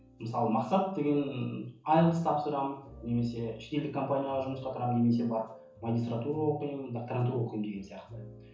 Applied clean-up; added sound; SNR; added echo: none; none; none; reverberation time 0.6 s.